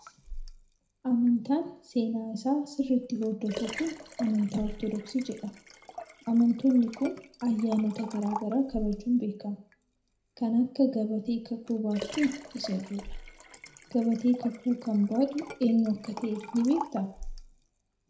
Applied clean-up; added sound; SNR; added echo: none; Liquid; 15 dB; reverberation time 0.5 s.